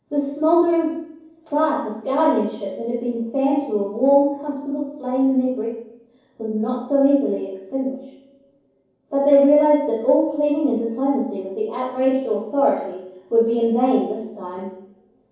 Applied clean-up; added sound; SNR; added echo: none; none; none; reverberation time 0.9 s.